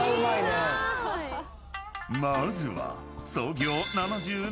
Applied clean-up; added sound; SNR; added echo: none; none; none; none.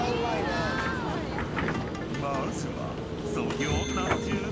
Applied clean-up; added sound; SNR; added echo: none; Piano + Subway, metro, underground; -2 dB; none.